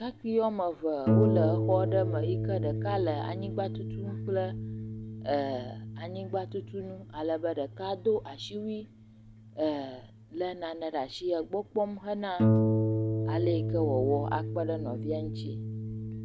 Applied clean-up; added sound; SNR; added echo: none; Harp; 0 dB; none.